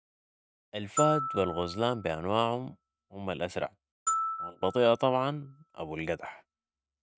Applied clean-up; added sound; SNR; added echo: neural mask model RNNoise.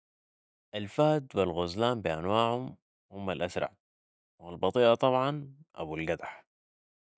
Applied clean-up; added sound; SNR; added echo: none; none; none; none.